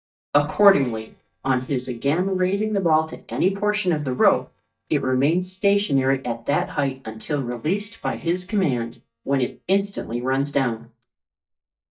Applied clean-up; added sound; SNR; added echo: neural mask model DeepFilterNet 3.